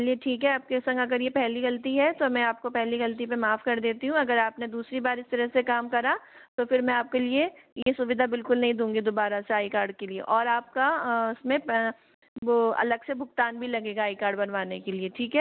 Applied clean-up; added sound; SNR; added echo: none; none; none; none.